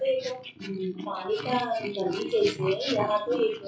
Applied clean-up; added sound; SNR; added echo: classical method WPE with log-MMSE.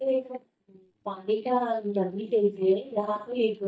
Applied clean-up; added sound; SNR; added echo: neural mask model DeepFilterNet 3.